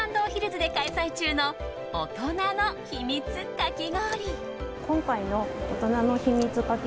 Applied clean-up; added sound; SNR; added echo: none; Car; 19 dB; none.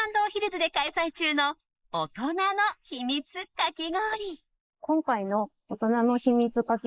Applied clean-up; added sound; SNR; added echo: neural mask model Resemble Enhance denoiser.